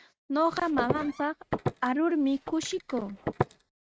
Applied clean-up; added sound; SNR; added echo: neural mask model RNNoise.